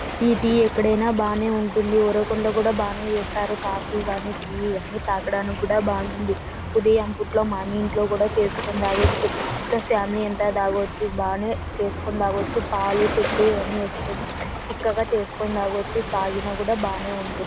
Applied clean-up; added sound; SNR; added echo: none; Waves, surf; 6 dB; none.